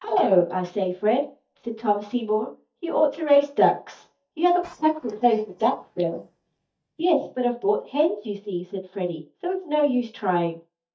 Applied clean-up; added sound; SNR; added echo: neural mask model DeepFilterNet 3.